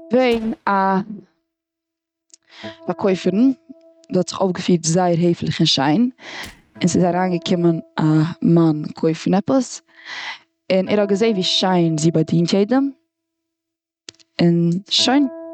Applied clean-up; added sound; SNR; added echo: neural mask model RNNoise.